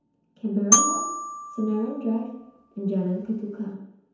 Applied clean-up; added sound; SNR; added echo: none; Glockenspiel; -2 dB; reverberation time 0.9 s.